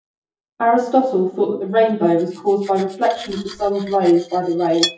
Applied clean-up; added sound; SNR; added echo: classical method WPE with log-MMSE.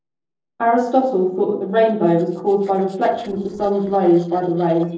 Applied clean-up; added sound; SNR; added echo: neural separator model SepFormer DNS4.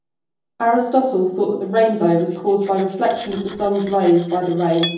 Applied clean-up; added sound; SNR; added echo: none; Cutlery, silverware; 16 dB; reverberation time 0.7 s.